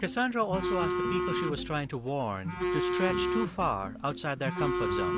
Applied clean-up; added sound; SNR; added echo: none; Telephone; 0 dB; none.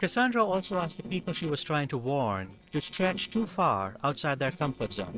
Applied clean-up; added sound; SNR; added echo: neural separator model SepFormer DNS4.